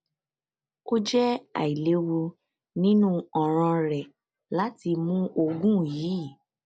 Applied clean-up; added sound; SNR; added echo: none; none; none; none.